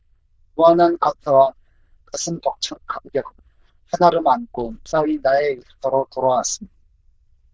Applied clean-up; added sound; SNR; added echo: neural diffusion model UNIVERSE++.